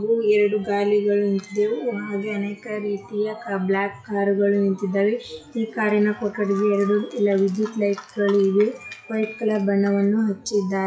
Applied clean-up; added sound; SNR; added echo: classical method WPE with log-MMSE.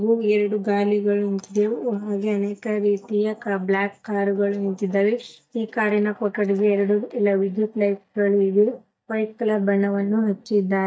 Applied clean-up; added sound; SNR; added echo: neural mask model DeepFilterNet 3.